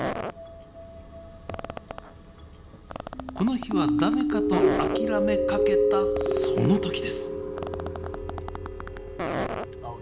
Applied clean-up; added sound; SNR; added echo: none; Fart; 10 dB; reverberation time 0.7 s.